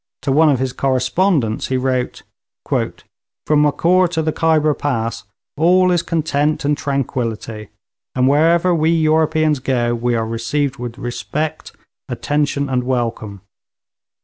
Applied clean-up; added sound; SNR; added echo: none; none; none; none.